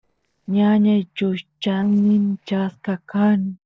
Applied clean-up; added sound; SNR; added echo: neural separator model SepFormer DNS4.